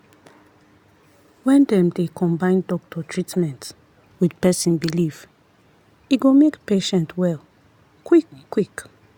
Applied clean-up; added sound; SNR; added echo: none; none; none; none.